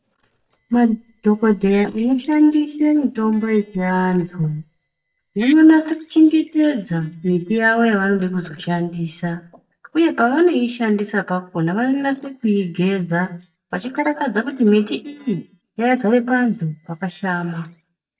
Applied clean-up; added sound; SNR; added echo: neural mask model DeepFilterNet 3.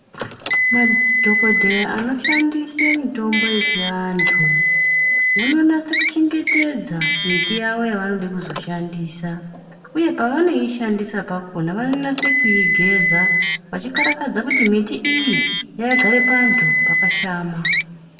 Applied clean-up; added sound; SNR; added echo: none; Car; -2 dB; reverberation time 1.2 s.